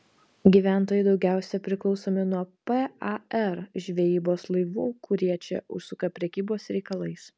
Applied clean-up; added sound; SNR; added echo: none; none; none; none.